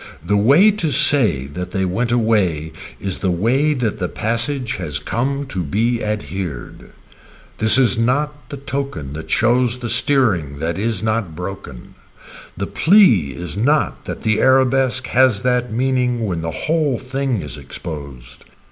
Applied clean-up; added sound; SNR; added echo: none; none; none; none.